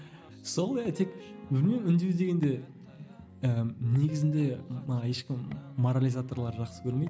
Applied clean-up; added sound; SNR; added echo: none; none; none; none.